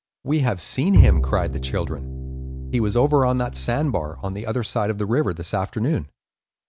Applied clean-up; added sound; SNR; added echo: none; Bowed string instrument; 0 dB; none.